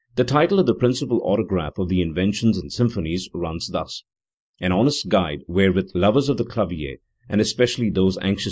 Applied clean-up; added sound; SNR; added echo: neural mask model Resemble Enhance denoiser.